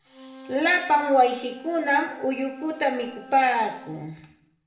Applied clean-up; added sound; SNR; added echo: none; Wind instrument, woodwind instrument; 20 dB; reverberation time 0.7 s.